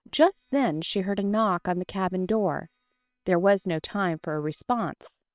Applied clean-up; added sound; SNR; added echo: neural separator model SepFormer WHAM!.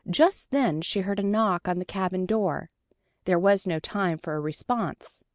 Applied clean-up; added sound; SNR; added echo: none; none; none; none.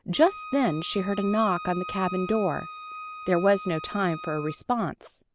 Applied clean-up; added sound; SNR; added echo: none; Bowed string instrument; 12 dB; none.